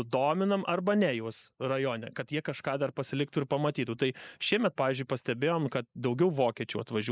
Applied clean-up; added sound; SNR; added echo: neural mask model Resemble Enhance denoiser.